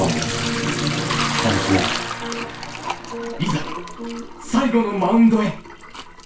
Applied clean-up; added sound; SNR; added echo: none; Sink (filling or washing) / Liquid; 7 dB; reverberation time 0.3 s.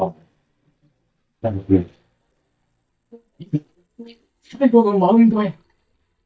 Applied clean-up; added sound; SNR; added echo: neural mask model DeepFilterNet 3.